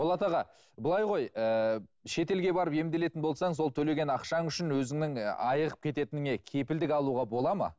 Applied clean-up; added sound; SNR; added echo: none; none; none; none.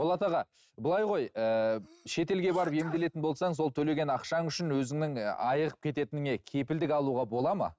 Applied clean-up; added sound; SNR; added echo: neural mask model RNNoise.